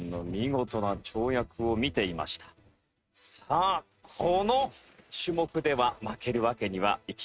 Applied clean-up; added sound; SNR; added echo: neural mask model RNNoise.